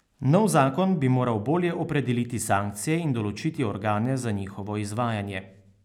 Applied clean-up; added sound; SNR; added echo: none; none; none; none.